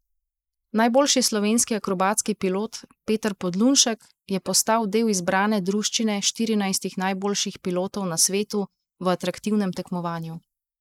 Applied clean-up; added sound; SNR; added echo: neural mask model Resemble Enhance denoiser.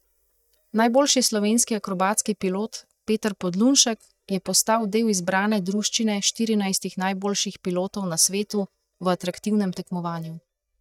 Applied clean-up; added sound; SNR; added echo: neural mask model DeepFilterNet 3.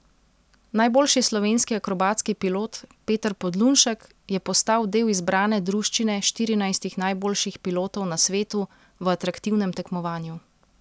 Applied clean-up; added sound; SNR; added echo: none; none; none; none.